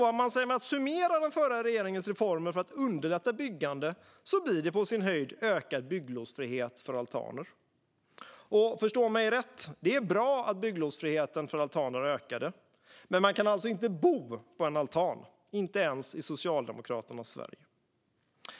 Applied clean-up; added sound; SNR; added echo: none; none; none; none.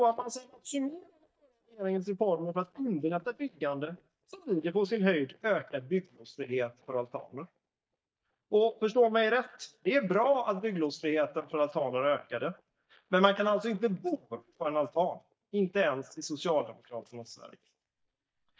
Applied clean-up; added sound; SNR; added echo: neural mask model DeepFilterNet 3.